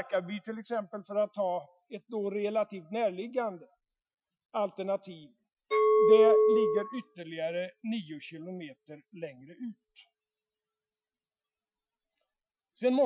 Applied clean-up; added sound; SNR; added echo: classical method Wiener filter.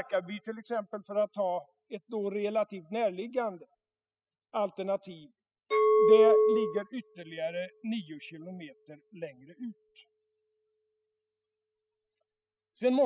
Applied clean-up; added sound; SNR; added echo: classical method spectral subtraction.